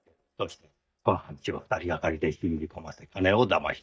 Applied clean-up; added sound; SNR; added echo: neural mask model DeepFilterNet 3.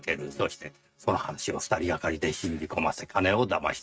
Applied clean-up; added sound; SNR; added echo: neural mask model RNNoise.